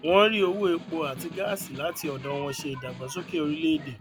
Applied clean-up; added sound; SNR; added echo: none; Snare drum; 17 dB; none.